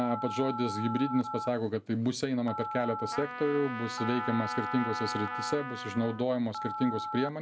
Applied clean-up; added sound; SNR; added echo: none; Trumpet + Telephone; 6 dB; none.